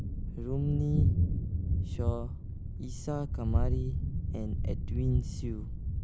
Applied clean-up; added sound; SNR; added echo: none; Thunder; -5 dB; none.